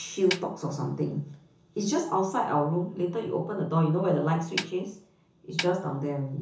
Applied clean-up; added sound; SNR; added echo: none; Snare drum; 10 dB; reverberation time 0.7 s.